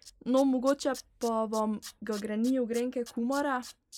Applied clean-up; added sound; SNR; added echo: neural mask model Resemble Enhance denoiser.